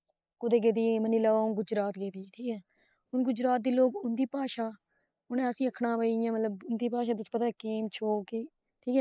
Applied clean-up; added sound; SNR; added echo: neural mask model Resemble Enhance denoiser.